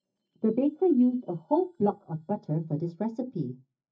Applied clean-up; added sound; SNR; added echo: neural mask model DeepFilterNet 3.